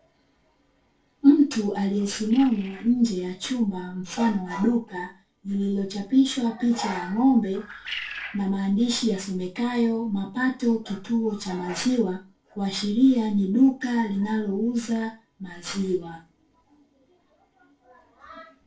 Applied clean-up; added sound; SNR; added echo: neural separator model SepFormer DNS4.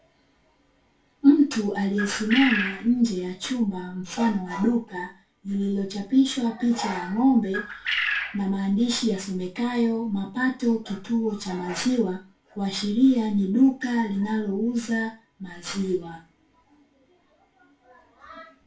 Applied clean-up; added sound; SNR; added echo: none; Bird; 4 dB; reverberation time 0.2 s.